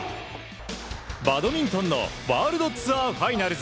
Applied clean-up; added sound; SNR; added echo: none; none; none; none.